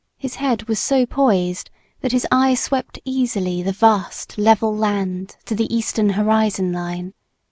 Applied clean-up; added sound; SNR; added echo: none; none; none; none.